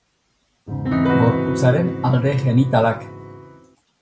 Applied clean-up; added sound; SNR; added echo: none; Piano; 2 dB; none.